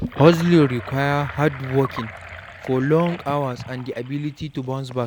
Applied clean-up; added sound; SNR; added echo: none; Sink (filling or washing) / Gurgling; 14 dB; none.